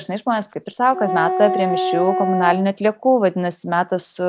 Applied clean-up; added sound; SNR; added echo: none; Wind instrument, woodwind instrument; 4 dB; none.